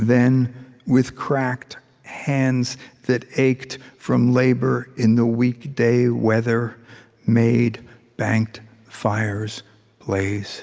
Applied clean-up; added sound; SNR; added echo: none; none; none; none.